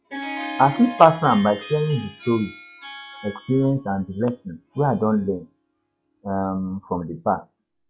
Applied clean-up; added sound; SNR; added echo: classical method log-MMSE.